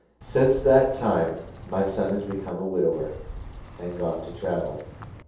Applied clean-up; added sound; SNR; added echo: none; Bird vocalization, bird call, bird song; 15 dB; reverberation time 0.7 s.